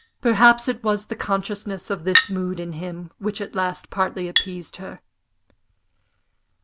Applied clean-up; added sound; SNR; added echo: none; Chink, clink; 6 dB; none.